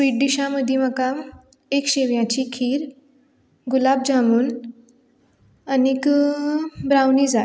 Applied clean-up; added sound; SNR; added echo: none; none; none; none.